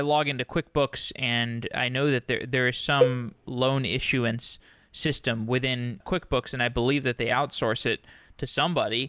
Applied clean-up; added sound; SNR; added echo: none; Cowbell; 3 dB; none.